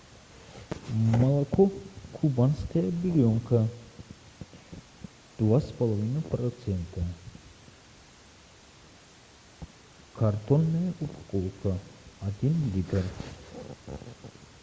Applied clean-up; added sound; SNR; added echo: none; none; none; none.